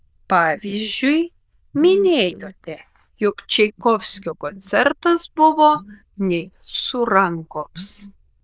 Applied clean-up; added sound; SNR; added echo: neural diffusion model UNIVERSE++.